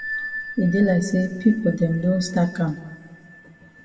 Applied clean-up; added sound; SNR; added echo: none; Bell; 13 dB; reverberation time 1.5 s.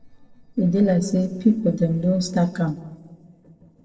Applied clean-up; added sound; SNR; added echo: neural separator model SepFormer DNS4.